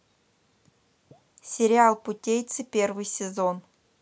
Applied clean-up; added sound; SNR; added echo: none; none; none; none.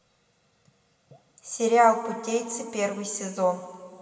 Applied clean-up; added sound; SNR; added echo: none; none; none; reverberation time 2.3 s.